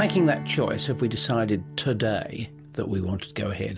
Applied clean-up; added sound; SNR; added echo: none; Strum; 10 dB; none.